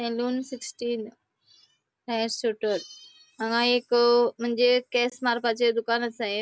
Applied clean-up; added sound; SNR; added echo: none; none; none; none.